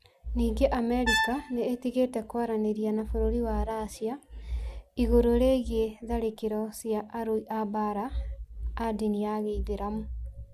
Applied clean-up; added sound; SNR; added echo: none; Brass instrument; 4 dB; none.